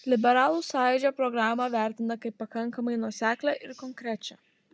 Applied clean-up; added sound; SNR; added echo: none; none; none; none.